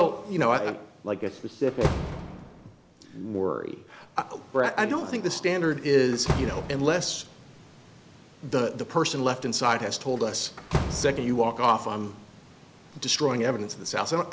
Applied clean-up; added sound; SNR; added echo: none; Slam; 10 dB; none.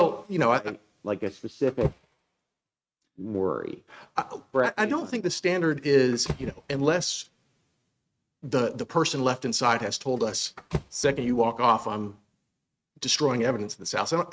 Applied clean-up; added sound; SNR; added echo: neural mask model RNNoise.